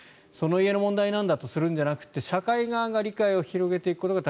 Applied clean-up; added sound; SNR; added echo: none; none; none; none.